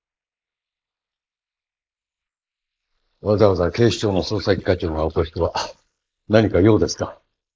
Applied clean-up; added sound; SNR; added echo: neural mask model Resemble Enhance denoiser.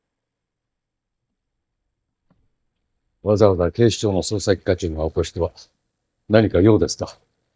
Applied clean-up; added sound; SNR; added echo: neural mask model DeepFilterNet 3.